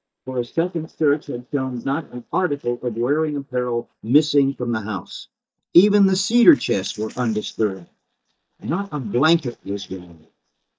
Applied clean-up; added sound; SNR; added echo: neural mask model DeepFilterNet 3.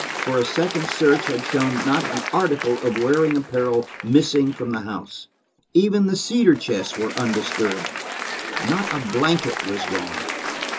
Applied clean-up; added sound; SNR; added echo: none; Applause; 8 dB; reverberation time 0.2 s.